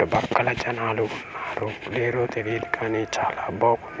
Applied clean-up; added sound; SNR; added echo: none; none; none; none.